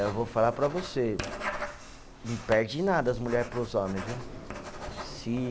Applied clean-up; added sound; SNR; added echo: none; Writing; 9 dB; none.